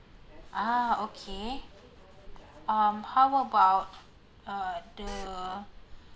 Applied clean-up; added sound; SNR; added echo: none; Drill + Subway, metro, underground; 16 dB; none.